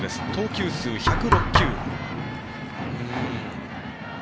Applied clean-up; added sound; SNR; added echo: none; Knock; -2 dB; none.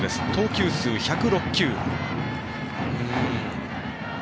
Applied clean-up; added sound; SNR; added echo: none; none; none; none.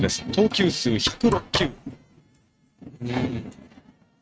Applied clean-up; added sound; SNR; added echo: neural mask model RNNoise.